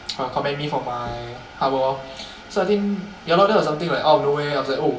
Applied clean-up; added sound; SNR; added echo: none; none; none; reverberation time 0.2 s.